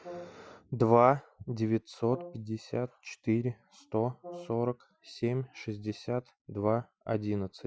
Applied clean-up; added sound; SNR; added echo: classical method Wiener filter.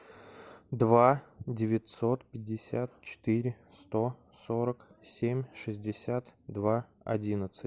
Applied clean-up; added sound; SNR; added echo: none; none; none; none.